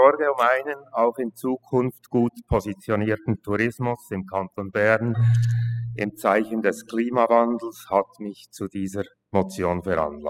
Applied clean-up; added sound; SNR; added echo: classical method spectral subtraction.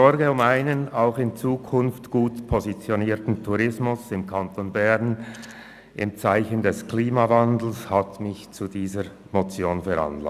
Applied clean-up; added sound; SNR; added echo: none; none; none; none.